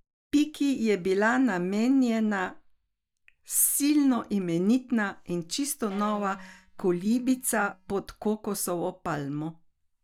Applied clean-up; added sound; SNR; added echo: neural mask model DeepFilterNet 3.